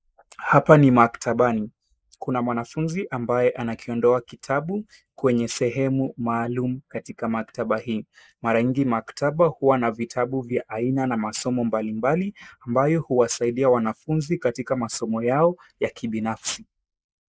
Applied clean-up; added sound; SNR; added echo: neural mask model Resemble Enhance denoiser.